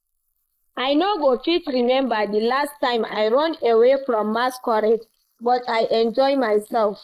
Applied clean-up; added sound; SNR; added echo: neural mask model Resemble Enhance denoiser.